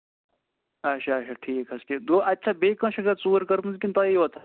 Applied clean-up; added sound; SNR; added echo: none; none; none; none.